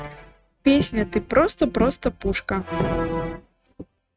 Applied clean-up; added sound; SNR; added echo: neural mask model RNNoise.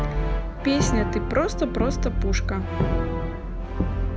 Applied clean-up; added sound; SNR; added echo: none; Brass instrument; -4 dB; none.